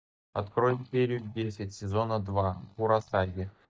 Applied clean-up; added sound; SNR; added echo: neural mask model DeepFilterNet 3.